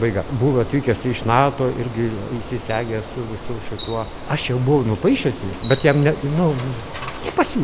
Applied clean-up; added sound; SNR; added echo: none; Bicycle; 11 dB; none.